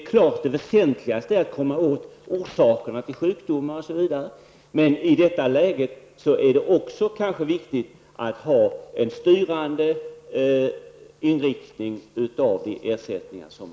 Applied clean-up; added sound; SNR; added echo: none; none; none; none.